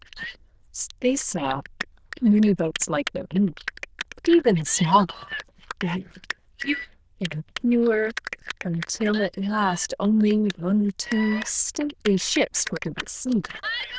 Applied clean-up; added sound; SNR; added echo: neural diffusion model UNIVERSE++.